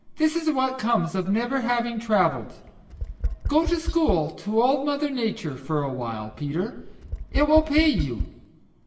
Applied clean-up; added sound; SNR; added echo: none; Tap; 7 dB; reverberation time 0.8 s.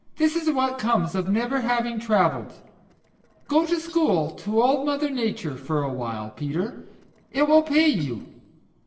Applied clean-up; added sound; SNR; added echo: neural separator model SepFormer DNS4.